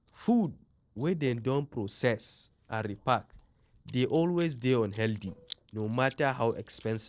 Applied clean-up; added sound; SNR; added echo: neural separator model SepFormer DNS4.